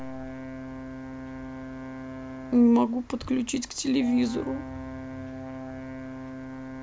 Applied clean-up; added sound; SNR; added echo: none; Brass instrument; 10 dB; none.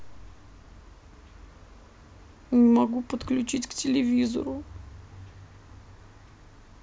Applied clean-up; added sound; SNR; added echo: none; none; none; none.